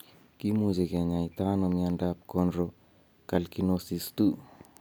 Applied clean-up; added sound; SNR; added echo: none; none; none; none.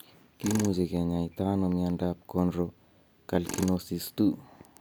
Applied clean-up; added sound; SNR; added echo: none; Tools; 15 dB; none.